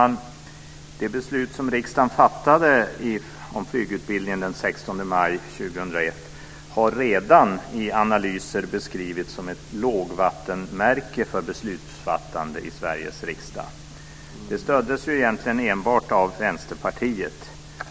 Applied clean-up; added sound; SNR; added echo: none; none; none; none.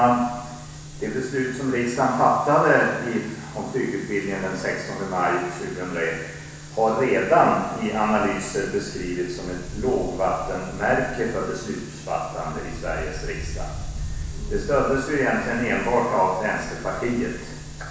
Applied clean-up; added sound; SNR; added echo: none; Wind; 14 dB; reverberation time 1.1 s.